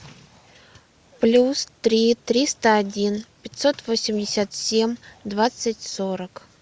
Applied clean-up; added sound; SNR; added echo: none; none; none; none.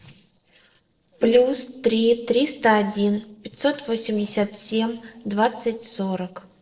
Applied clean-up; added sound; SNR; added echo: neural separator model SepFormer DNS4.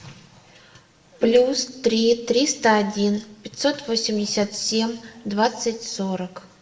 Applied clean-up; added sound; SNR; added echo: none; Bowed string instrument; 19 dB; reverberation time 0.8 s.